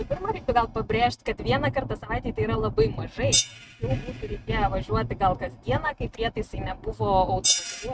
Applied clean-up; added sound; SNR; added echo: neural mask model RNNoise.